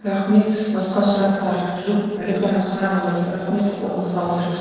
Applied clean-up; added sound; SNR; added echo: neural separator model SepFormer DNS4.